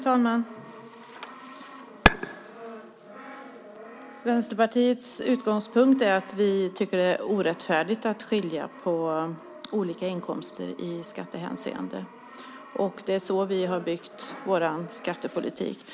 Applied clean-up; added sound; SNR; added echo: none; Brass instrument; 18 dB; none.